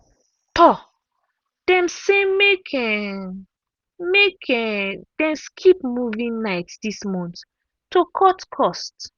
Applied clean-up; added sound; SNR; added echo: none; none; none; none.